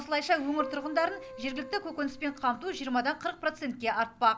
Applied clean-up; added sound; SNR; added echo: none; Keyboard (musical); 15 dB; none.